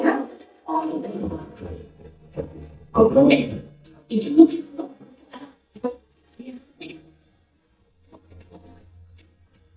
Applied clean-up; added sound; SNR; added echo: neural mask model DeepFilterNet 3.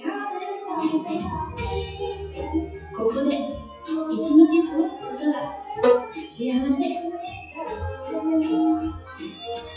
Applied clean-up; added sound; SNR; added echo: classical method WPE with log-MMSE.